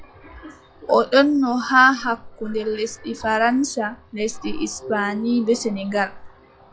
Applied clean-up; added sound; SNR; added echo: classical method log-MMSE.